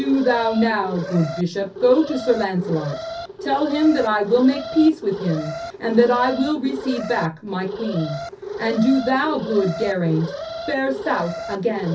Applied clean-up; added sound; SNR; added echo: none; Alarm; 10 dB; reverberation time 0.3 s.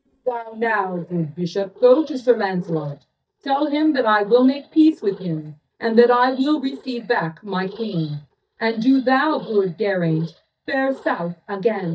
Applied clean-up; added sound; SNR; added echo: neural mask model DeepFilterNet 3.